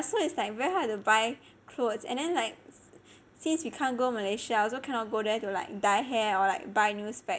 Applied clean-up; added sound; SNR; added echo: none; none; none; none.